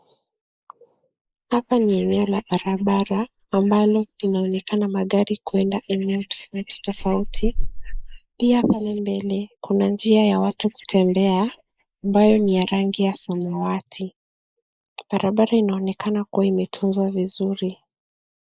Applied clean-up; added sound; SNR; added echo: neural mask model Resemble Enhance denoiser.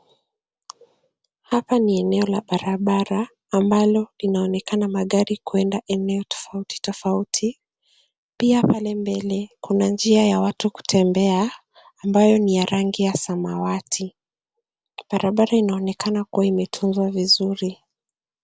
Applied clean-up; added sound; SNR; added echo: none; none; none; none.